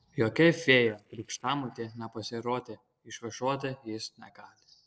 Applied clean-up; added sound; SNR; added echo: neural separator model SepFormer DNS4.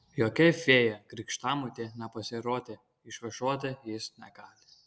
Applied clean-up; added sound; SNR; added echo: none; none; none; none.